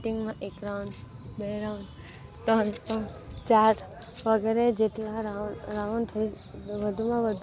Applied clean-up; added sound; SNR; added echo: none; none; none; none.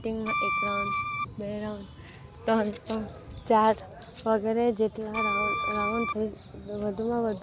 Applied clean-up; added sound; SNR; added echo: none; Bowed string instrument; -1 dB; none.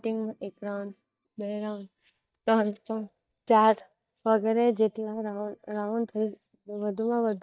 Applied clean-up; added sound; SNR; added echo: neural mask model DeepFilterNet 3.